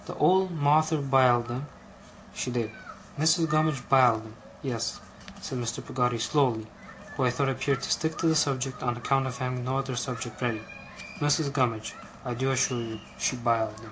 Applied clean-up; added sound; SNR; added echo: none; none; none; none.